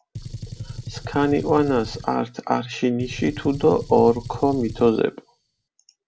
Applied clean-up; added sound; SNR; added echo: none; Gunshot, gunfire; 13 dB; none.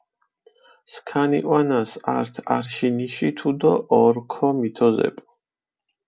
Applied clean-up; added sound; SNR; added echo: none; none; none; none.